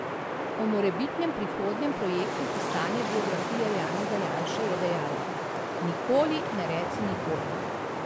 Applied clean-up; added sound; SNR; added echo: none; Wind; 0 dB; none.